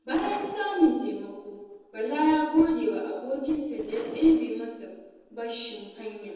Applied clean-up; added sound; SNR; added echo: neural separator model SepFormer DNS4.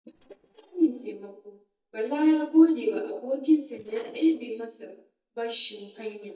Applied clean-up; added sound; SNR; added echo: neural mask model DeepFilterNet 3.